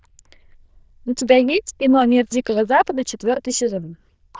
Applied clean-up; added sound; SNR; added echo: neural diffusion model UNIVERSE++.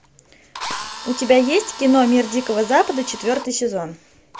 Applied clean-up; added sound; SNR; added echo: none; Drill; 14 dB; none.